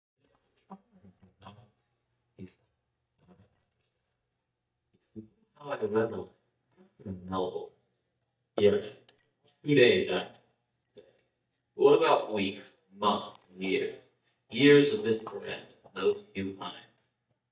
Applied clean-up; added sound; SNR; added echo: neural mask model DeepFilterNet 3.